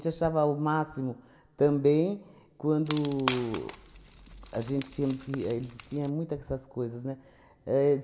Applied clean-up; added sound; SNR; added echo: none; Wood; 7 dB; reverberation time 0.9 s.